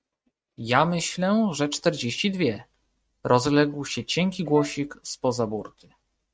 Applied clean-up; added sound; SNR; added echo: neural mask model RNNoise.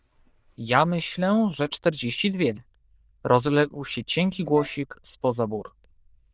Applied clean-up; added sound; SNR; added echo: neural diffusion model UNIVERSE++.